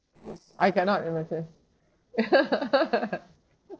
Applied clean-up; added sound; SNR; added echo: neural separator model SepFormer DNS4.